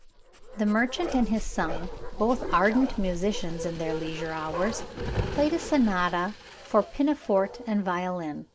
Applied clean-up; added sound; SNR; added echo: none; Bark; 8 dB; none.